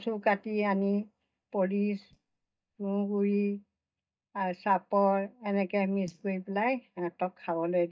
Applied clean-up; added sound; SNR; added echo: neural mask model DeepFilterNet 3.